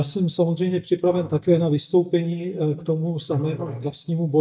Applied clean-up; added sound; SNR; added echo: neural mask model DeepFilterNet 3.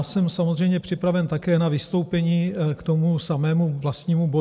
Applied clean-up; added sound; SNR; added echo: none; none; none; none.